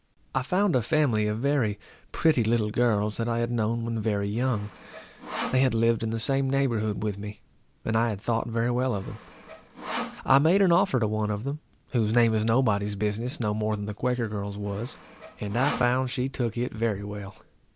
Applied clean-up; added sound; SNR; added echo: none; Sawing; 13 dB; none.